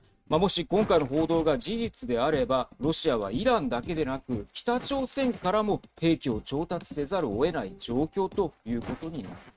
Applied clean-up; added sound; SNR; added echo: neural mask model RNNoise.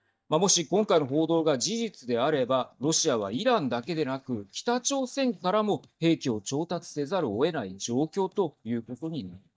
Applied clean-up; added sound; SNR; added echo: neural mask model DeepFilterNet 3.